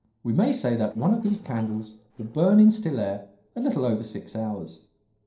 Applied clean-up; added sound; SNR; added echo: neural separator model SepFormer DNS4.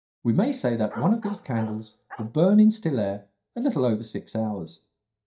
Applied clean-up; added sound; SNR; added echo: neural mask model DeepFilterNet 3.